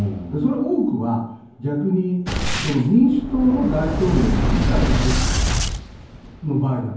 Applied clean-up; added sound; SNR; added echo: none; Boom; 3 dB; reverberation time 0.9 s.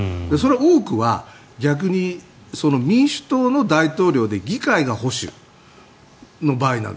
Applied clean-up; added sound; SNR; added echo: none; none; none; none.